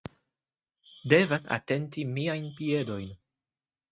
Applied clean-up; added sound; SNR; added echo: neural mask model RNNoise.